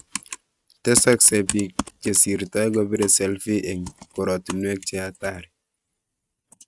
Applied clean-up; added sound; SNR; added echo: neural mask model RNNoise.